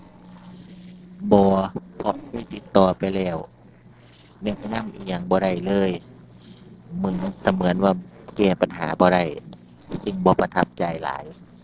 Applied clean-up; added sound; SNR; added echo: neural separator model SepFormer DNS4.